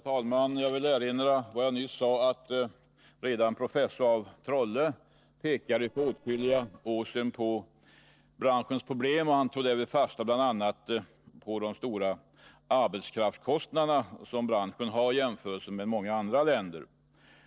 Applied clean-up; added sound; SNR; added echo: neural separator model SepFormer DNS4.